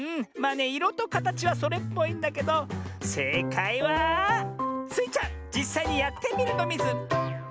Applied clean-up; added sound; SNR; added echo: none; none; none; none.